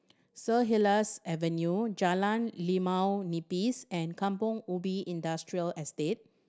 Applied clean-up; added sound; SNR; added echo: none; none; none; none.